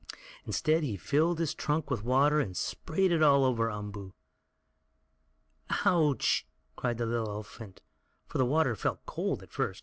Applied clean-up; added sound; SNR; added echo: none; none; none; none.